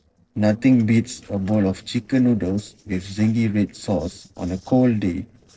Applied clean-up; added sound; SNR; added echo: neural separator model SepFormer DNS4.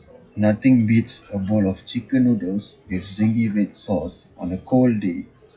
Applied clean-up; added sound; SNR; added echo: classical method WPE with log-MMSE.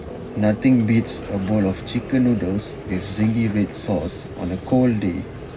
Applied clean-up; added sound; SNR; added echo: none; Vehicle; 12 dB; reverberation time 0.4 s.